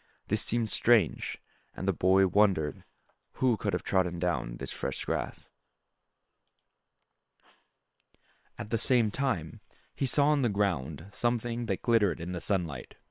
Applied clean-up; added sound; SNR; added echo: neural separator model SepFormer WHAM!.